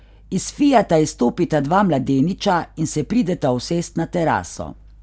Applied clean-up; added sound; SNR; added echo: none; none; none; none.